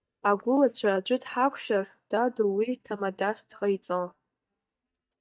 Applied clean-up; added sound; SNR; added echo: neural mask model DeepFilterNet 3.